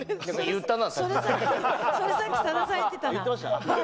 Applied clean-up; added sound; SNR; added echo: none; Electric guitar; 20 dB; none.